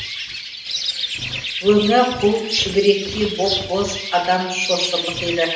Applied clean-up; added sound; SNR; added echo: none; Bird; 6 dB; reverberation time 0.8 s.